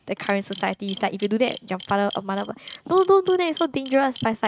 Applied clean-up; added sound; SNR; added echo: neural mask model RNNoise.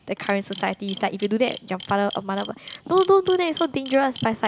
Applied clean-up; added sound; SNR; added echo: none; Camera; 18 dB; none.